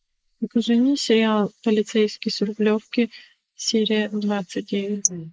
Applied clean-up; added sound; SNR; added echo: neural mask model Resemble Enhance denoiser.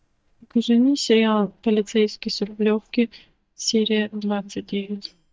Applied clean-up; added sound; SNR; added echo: neural mask model DeepFilterNet 3.